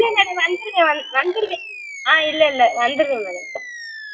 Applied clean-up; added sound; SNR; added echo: classical method WPE with log-MMSE.